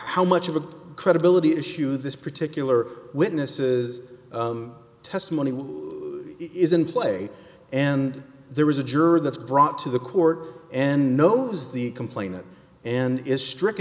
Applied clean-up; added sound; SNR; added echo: none; none; none; none.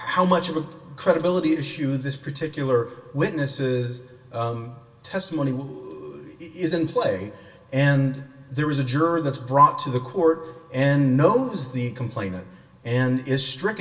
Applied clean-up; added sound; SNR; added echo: none; none; none; reverberation time 0.2 s.